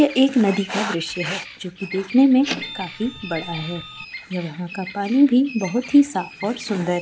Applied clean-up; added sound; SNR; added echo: none; Printer + Bird vocalization, bird call, bird song; 15 dB; none.